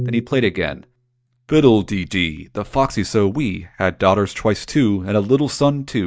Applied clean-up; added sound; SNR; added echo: neural mask model DeepFilterNet 3.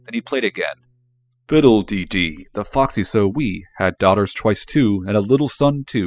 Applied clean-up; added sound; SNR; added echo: classical method spectral subtraction.